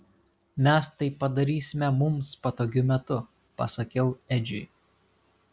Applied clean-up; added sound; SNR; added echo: none; none; none; none.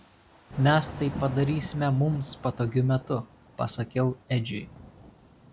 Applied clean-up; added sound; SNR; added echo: none; Thunder / Rain; 14 dB; none.